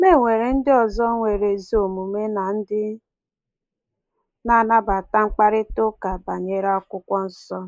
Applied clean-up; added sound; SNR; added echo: neural mask model Resemble Enhance denoiser.